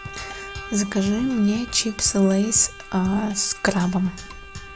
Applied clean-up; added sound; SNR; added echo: none; Percussion + Bowed string instrument; 14 dB; none.